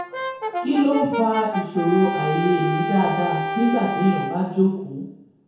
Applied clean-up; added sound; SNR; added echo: none; Brass instrument; 5 dB; reverberation time 0.9 s.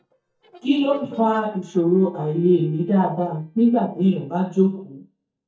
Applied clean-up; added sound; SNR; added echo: neural mask model DeepFilterNet 3.